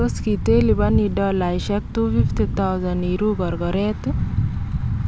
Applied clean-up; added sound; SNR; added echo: none; Thunder / Bicycle; 1 dB; none.